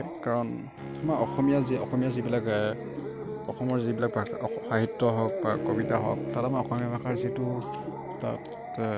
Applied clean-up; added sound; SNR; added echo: none; Bowed string instrument; 11 dB; none.